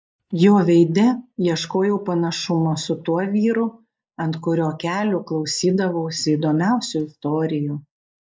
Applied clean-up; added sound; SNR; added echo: neural mask model DeepFilterNet 3.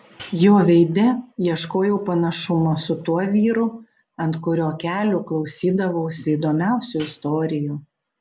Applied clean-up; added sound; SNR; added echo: none; Hi-hat; 14 dB; none.